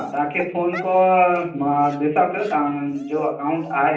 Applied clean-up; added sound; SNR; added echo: none; Dog; 19 dB; reverberation time 0.6 s.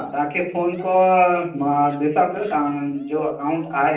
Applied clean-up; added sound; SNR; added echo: neural separator model SepFormer DNS4.